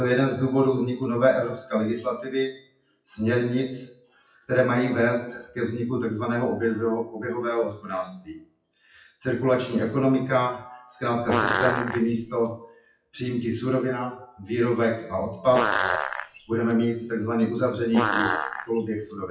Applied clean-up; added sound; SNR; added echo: classical method WPE with log-MMSE.